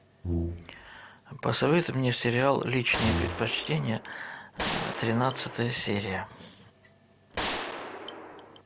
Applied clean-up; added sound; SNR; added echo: none; Gunshot, gunfire + Brass instrument; 3 dB; none.